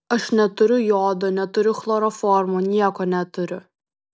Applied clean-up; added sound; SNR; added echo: none; none; none; none.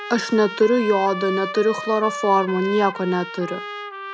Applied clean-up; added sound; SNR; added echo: none; Trumpet; 10 dB; none.